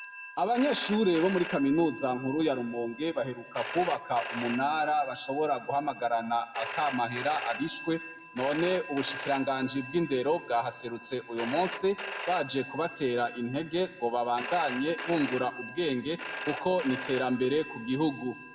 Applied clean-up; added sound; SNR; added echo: none; Telephone; 11 dB; reverberation time 0.9 s.